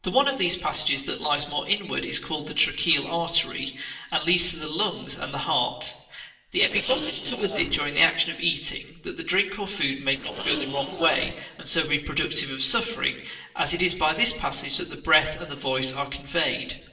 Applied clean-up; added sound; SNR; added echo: neural separator model SepFormer DNS4.